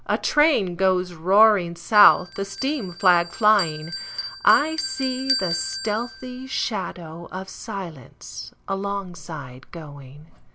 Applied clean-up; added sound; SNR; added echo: none; Bell; 12 dB; none.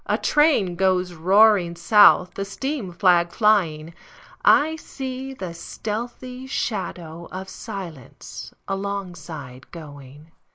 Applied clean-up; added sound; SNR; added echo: neural mask model Resemble Enhance denoiser.